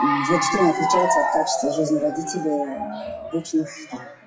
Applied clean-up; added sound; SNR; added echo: classical method WPE with log-MMSE.